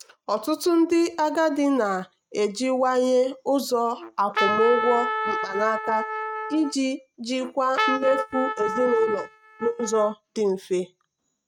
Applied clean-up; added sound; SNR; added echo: neural mask model RNNoise.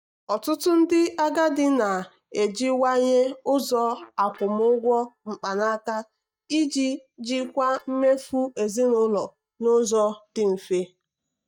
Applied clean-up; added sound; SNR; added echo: neural mask model DeepFilterNet 3.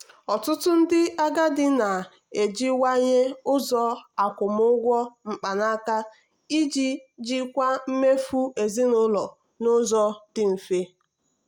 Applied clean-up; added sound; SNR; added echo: none; none; none; none.